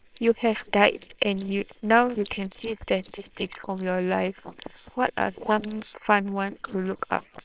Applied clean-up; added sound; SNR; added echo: neural separator model SepFormer WHAMR!.